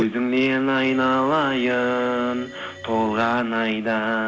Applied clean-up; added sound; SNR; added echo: none; Organ; 18 dB; none.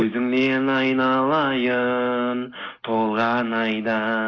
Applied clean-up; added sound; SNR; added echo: neural mask model Resemble Enhance denoiser.